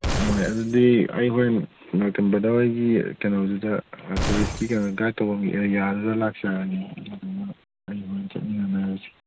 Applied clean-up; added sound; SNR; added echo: none; Glass; 5 dB; none.